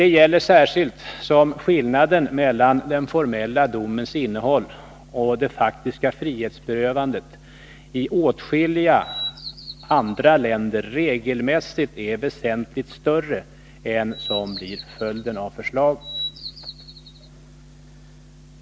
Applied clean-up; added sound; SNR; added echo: none; Bird vocalization, bird call, bird song; 13 dB; none.